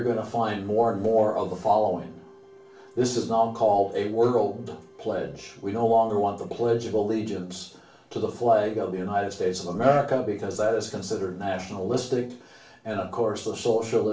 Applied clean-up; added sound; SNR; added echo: none; none; none; reverberation time 0.3 s.